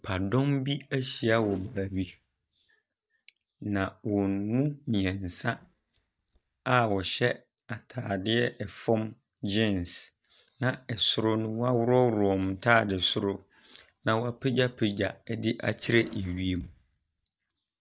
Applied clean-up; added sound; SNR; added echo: neural mask model DeepFilterNet 3.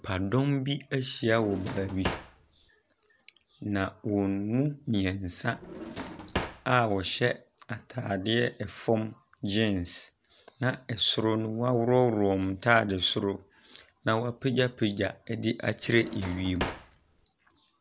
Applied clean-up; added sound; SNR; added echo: none; Drawer open or close; 9 dB; none.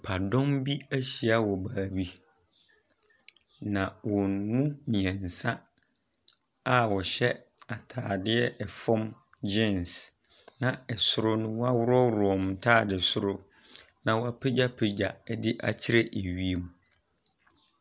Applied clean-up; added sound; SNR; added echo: none; none; none; none.